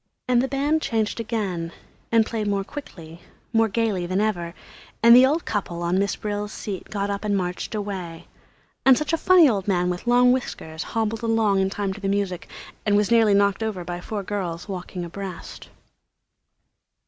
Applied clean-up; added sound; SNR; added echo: none; none; none; none.